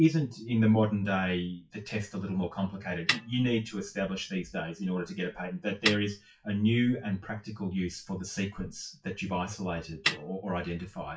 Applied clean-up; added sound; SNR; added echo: classical method WPE with log-MMSE.